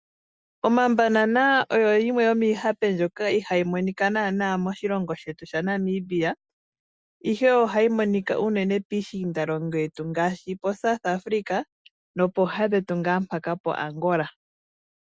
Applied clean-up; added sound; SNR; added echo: none; none; none; none.